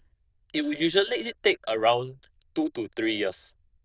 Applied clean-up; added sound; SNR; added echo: neural diffusion model UNIVERSE++.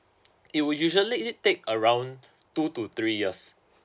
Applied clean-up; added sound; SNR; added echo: none; none; none; none.